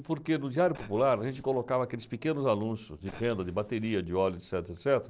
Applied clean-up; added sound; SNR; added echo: neural separator model SepFormer DNS4.